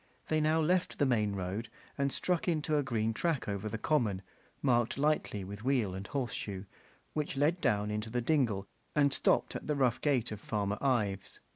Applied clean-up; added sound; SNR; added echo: none; none; none; none.